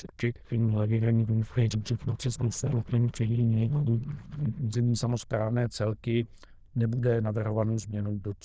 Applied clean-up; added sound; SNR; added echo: neural diffusion model UNIVERSE++.